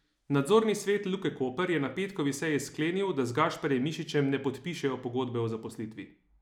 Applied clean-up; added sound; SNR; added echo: none; none; none; none.